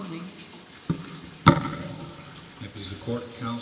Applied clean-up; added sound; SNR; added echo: none; Bathtub (filling or washing); 18 dB; reverberation time 2.0 s.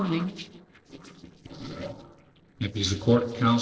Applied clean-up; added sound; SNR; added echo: neural separator model SepFormer DNS4.